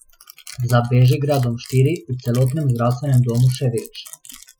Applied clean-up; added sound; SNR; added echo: classical method Wiener filter.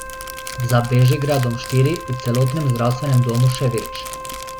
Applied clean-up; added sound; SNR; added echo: none; Crumpling, crinkling + Wind instrument, woodwind instrument; 12 dB; none.